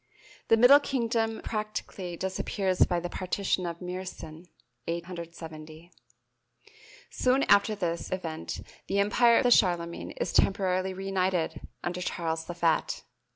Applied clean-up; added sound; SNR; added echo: none; none; none; none.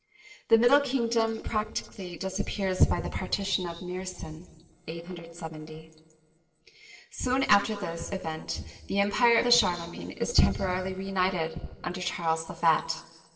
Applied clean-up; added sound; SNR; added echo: neural separator model SepFormer DNS4.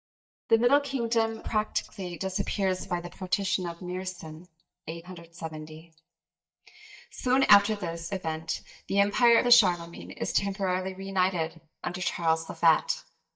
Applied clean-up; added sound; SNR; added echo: neural mask model DeepFilterNet 3.